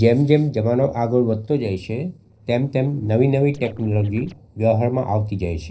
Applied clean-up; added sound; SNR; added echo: neural separator model SepFormer DNS4.